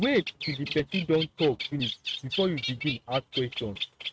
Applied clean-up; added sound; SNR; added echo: neural mask model RNNoise.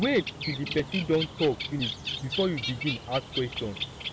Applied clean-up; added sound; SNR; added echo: none; Bird; 6 dB; none.